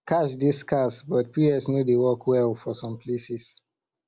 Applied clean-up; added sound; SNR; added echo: none; none; none; none.